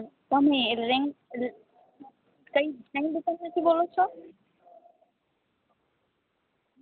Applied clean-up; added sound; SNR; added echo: none; none; none; none.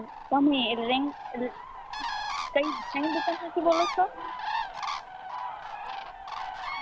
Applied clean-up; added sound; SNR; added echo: none; Bird; 5 dB; none.